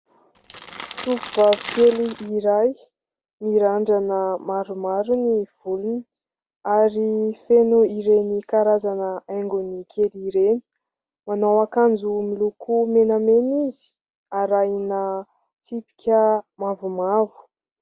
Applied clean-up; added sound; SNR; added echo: none; Crackle; 13 dB; none.